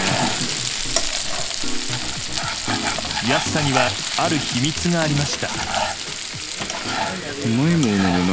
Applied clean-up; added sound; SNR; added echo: none; Frying (food); 1 dB; none.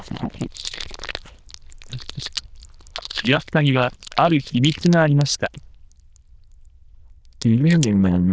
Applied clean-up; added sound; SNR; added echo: neural diffusion model UNIVERSE++.